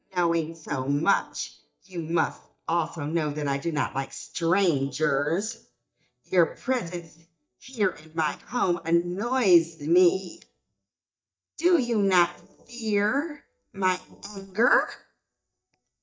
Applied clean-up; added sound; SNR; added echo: neural mask model DeepFilterNet 3.